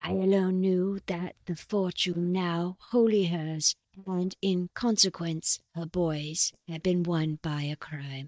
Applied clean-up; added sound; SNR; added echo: neural mask model DeepFilterNet 3.